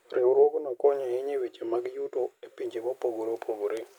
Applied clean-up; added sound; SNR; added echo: none; none; none; none.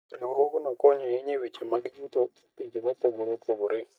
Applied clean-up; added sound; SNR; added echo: neural mask model DeepFilterNet 3.